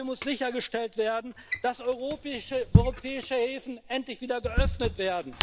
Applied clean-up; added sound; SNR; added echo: none; Drawer open or close; 0 dB; none.